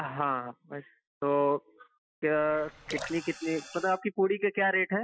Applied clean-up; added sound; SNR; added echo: classical method Wiener filter.